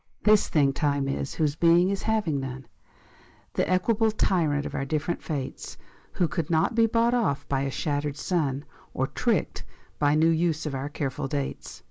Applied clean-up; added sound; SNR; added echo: neural mask model Resemble Enhance denoiser.